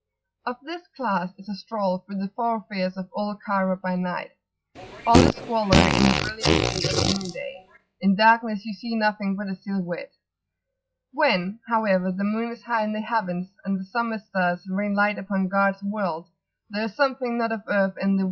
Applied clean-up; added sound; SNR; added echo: classical method log-MMSE.